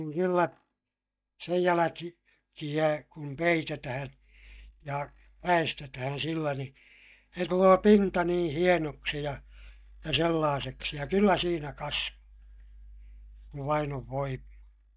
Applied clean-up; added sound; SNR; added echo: neural mask model DeepFilterNet 3.